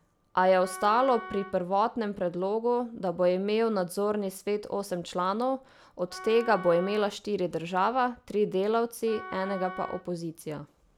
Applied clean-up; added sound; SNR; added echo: none; Wind instrument, woodwind instrument; 16 dB; none.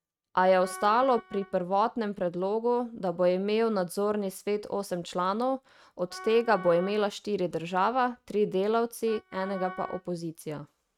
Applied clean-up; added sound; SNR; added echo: neural mask model RNNoise.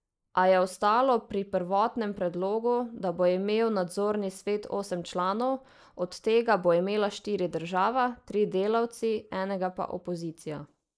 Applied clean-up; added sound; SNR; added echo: neural mask model Resemble Enhance denoiser.